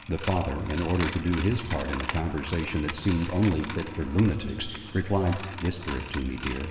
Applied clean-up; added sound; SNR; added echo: none; Coin (dropping); 10 dB; reverberation time 2.8 s.